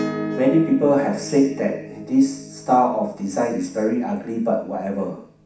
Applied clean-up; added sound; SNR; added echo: none; Acoustic guitar / Strum; 12 dB; reverberation time 0.7 s.